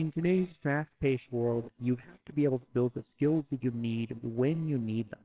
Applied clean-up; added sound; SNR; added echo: neural separator model SepFormer WHAMR!.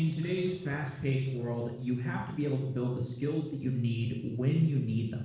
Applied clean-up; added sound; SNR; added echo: neural separator model SepFormer DNS4.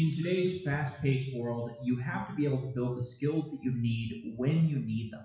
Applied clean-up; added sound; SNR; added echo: classical method WPE with log-MMSE.